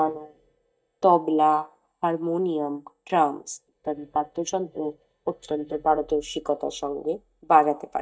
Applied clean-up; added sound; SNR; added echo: neural mask model DeepFilterNet 3.